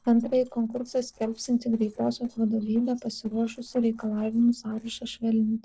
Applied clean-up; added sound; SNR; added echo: neural separator model SepFormer DNS4.